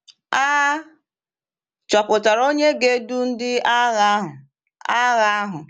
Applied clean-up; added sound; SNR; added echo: none; none; none; none.